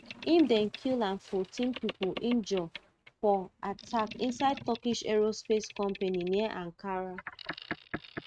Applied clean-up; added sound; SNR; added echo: neural mask model RNNoise.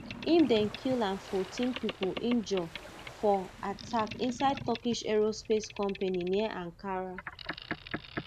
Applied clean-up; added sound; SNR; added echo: none; Boat, Water vehicle; 12 dB; none.